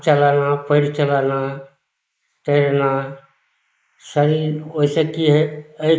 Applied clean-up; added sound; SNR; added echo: neural mask model Resemble Enhance denoiser.